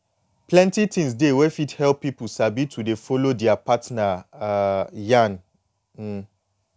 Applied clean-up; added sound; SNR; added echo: none; none; none; none.